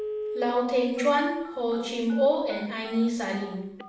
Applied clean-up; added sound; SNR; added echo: none; Telephone; 13 dB; reverberation time 0.7 s.